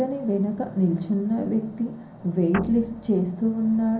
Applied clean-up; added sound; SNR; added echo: none; Guitar; 12 dB; reverberation time 0.6 s.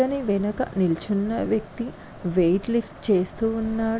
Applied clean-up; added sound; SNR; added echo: none; none; none; none.